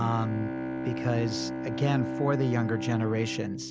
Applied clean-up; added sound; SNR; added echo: none; Bowed string instrument; 4 dB; none.